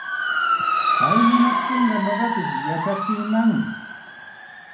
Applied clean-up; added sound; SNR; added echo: none; Motor vehicle (road) / Siren; 0 dB; reverberation time 0.6 s.